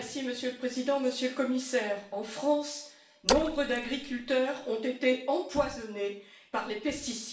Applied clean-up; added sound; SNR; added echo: none; Splash, splatter; 2 dB; reverberation time 0.4 s.